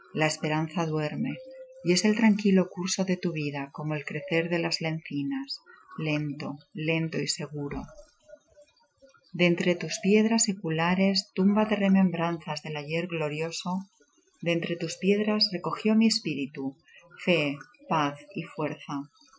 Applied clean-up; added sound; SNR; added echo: classical method Wiener filter.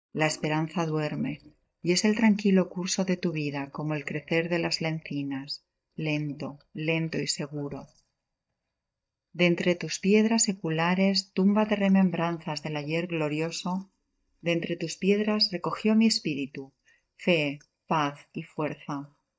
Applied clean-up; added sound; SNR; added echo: neural mask model DeepFilterNet 3.